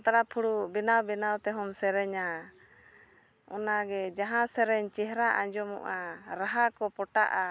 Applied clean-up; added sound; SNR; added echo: none; none; none; none.